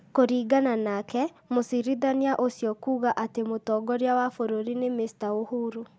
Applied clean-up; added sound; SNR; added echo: none; none; none; none.